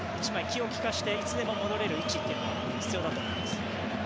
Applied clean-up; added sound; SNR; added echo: none; none; none; none.